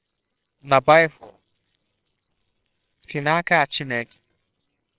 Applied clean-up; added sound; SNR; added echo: neural separator model SepFormer WHAMR!.